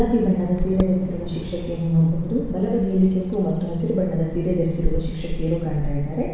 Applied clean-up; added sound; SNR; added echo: none; Bird vocalization, bird call, bird song; 6 dB; reverberation time 1.1 s.